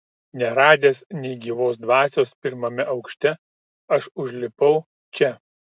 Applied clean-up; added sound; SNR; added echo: none; none; none; none.